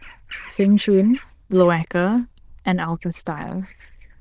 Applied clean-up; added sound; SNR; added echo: neural diffusion model UNIVERSE++.